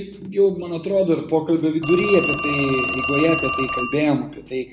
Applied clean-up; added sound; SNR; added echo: none; Telephone; 7 dB; reverberation time 1.1 s.